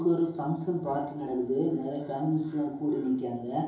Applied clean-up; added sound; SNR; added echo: none; none; none; reverberation time 2.8 s.